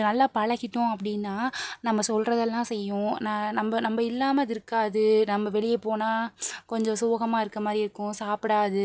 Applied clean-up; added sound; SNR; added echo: none; none; none; none.